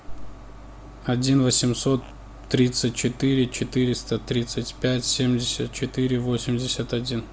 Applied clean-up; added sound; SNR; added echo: none; none; none; none.